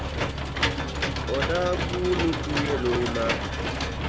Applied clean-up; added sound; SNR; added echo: none; Engine / Mechanisms; -2 dB; none.